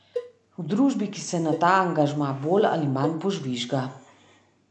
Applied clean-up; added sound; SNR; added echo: none; Cowbell; 14 dB; none.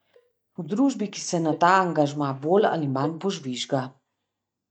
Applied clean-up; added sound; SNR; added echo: neural mask model DeepFilterNet 3.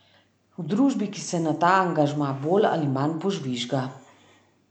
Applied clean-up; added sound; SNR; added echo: none; none; none; none.